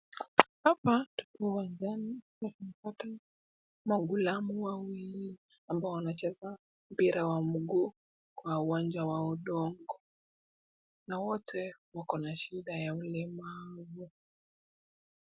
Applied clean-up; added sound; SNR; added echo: none; none; none; none.